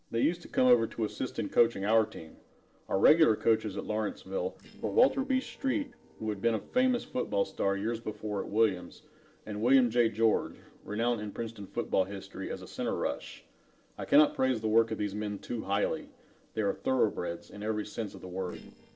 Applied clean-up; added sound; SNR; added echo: neural separator model SepFormer DNS4.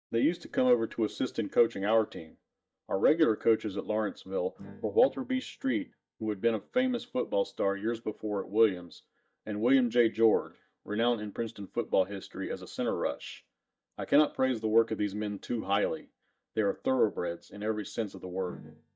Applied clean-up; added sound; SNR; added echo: neural mask model DeepFilterNet 3.